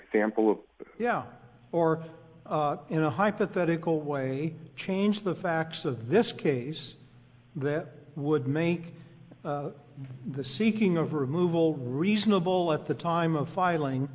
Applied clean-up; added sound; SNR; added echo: none; none; none; none.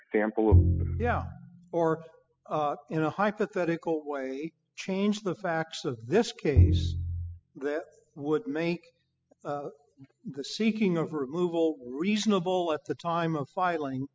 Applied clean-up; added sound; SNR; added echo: classical method spectral subtraction.